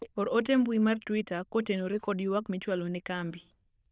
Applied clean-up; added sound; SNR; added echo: neural diffusion model UNIVERSE++.